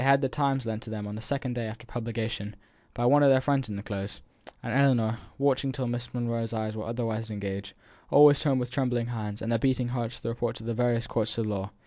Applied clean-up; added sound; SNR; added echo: none; none; none; none.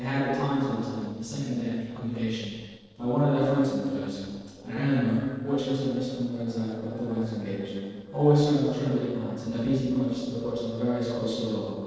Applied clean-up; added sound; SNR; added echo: neural separator model SepFormer DNS4.